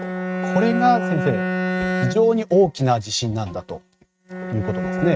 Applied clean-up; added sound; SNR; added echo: neural mask model RNNoise.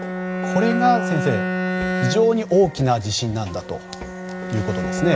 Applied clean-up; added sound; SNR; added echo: none; Bowed string instrument; 4 dB; none.